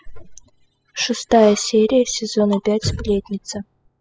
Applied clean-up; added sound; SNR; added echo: classical method spectral subtraction.